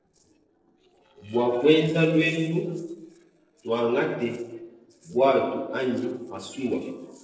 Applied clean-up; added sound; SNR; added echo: neural separator model SepFormer DNS4.